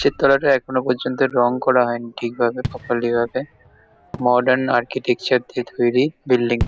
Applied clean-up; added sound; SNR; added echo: none; Fireworks; 15 dB; none.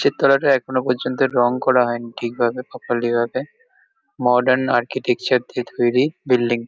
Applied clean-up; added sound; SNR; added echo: none; none; none; none.